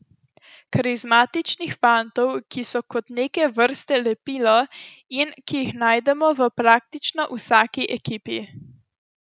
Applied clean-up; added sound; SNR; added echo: none; none; none; none.